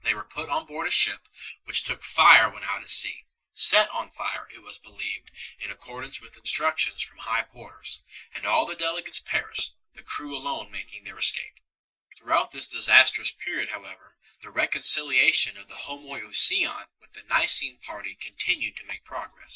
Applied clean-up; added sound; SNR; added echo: neural mask model Resemble Enhance denoiser.